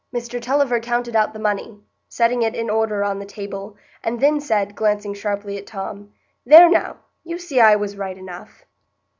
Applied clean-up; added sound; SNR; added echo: none; none; none; none.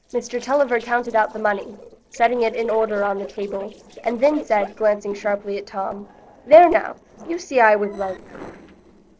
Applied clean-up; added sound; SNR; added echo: neural separator model SepFormer DNS4.